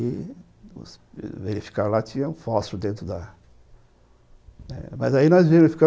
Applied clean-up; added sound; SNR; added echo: none; none; none; none.